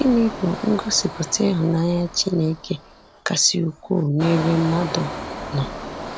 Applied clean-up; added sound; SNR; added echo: none; Engine; 11 dB; none.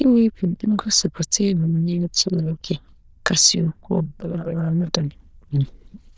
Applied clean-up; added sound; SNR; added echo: neural diffusion model UNIVERSE++.